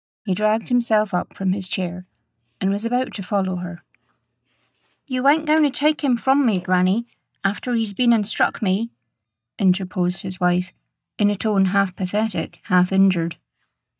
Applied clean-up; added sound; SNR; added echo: neural mask model DeepFilterNet 3.